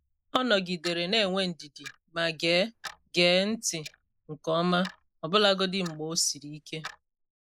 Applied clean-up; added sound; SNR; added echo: neural mask model Resemble Enhance denoiser.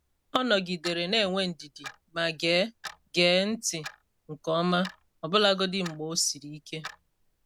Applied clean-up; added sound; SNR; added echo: none; Clock; 20 dB; none.